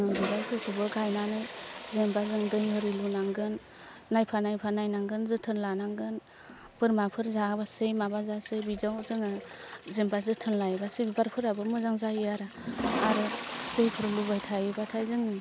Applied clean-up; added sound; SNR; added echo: none; Toilet flush; 10 dB; none.